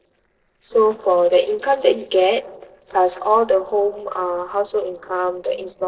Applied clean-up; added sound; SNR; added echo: neural separator model SepFormer DNS4.